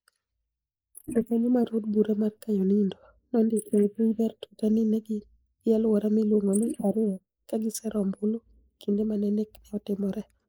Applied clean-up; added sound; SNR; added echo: neural mask model Resemble Enhance denoiser.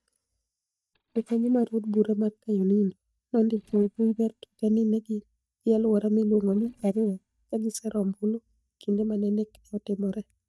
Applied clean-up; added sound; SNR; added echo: neural mask model DeepFilterNet 3.